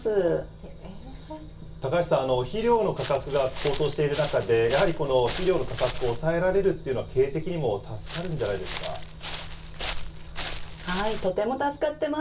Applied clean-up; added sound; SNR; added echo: none; Walk, footsteps; 5 dB; reverberation time 0.2 s.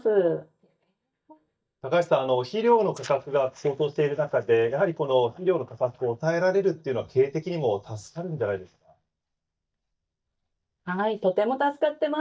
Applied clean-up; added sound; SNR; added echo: neural mask model DeepFilterNet 3.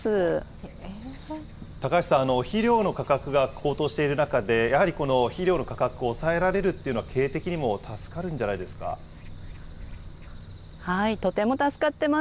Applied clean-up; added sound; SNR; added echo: none; none; none; none.